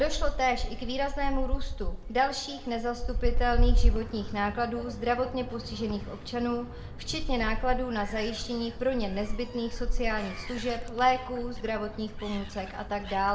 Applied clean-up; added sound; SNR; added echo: none; Gull, seagull; -1 dB; reverberation time 0.5 s.